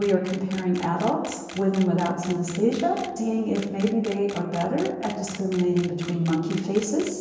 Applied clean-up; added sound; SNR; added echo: none; Camera; 18 dB; reverberation time 1.0 s.